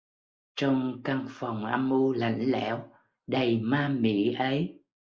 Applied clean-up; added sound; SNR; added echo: neural mask model Resemble Enhance denoiser.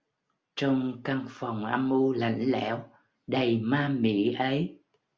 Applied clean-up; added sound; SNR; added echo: none; none; none; none.